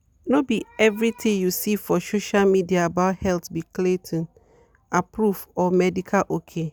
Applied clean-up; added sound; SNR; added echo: none; none; none; none.